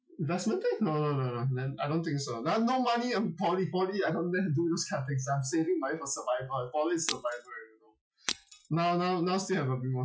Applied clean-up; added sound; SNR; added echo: classical method Wiener filter.